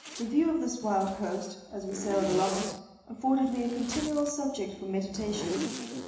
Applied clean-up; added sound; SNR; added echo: none; Zipper (clothing); 9 dB; reverberation time 1.0 s.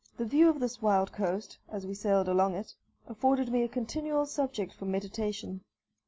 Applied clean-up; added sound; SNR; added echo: none; none; none; none.